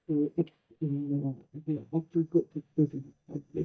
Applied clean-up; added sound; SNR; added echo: neural mask model DeepFilterNet 3.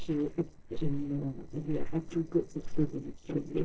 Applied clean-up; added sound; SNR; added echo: neural separator model SepFormer DNS4.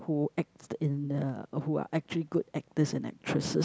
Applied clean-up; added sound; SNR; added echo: none; none; none; none.